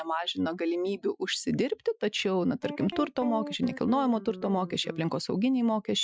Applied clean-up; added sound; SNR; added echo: classical method Wiener filter.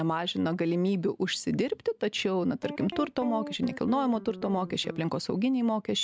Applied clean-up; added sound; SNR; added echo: none; Guitar; 12 dB; none.